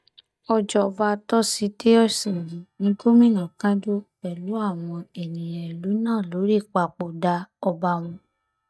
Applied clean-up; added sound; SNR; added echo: neural mask model DeepFilterNet 3.